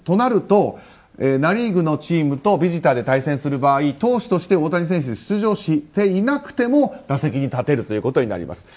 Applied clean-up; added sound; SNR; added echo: none; none; none; none.